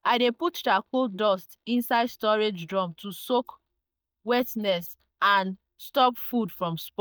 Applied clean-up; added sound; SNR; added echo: neural mask model DeepFilterNet 3.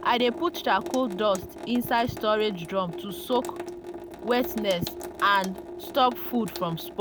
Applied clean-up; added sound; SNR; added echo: none; Sink (filling or washing) / Water tap, faucet; 11 dB; none.